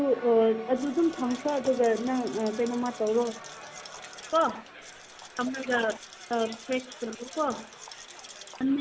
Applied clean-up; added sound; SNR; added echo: none; Crowd + Rattle; 15 dB; none.